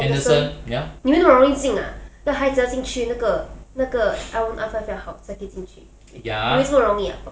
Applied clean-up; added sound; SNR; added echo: none; none; none; none.